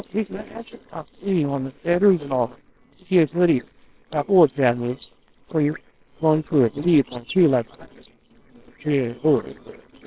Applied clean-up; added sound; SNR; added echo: neural separator model SepFormer WHAMR!.